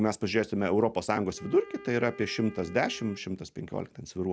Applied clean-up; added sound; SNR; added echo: none; Wind instrument, woodwind instrument; 20 dB; none.